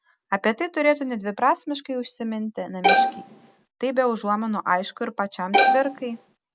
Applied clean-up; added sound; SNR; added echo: none; Bowed string instrument; -4 dB; none.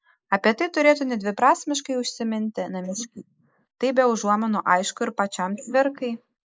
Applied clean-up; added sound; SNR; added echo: neural mask model Resemble Enhance denoiser.